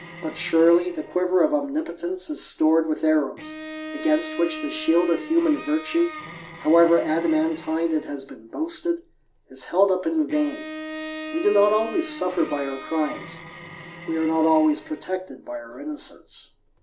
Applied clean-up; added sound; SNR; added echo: none; Bowed string instrument; 15 dB; reverberation time 0.3 s.